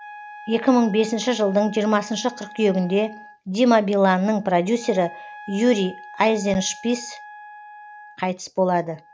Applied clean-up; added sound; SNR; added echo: none; Wind instrument, woodwind instrument; 19 dB; none.